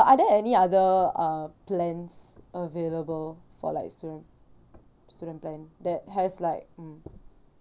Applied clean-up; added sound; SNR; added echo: none; none; none; none.